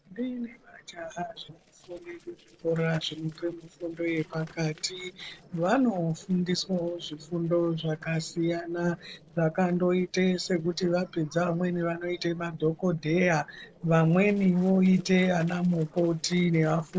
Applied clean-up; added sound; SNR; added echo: neural separator model SepFormer DNS4.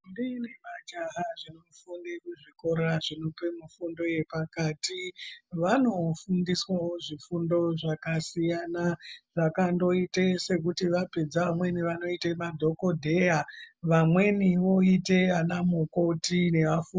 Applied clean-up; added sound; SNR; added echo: none; none; none; none.